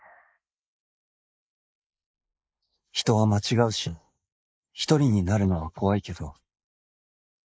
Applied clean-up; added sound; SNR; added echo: neural mask model Resemble Enhance denoiser.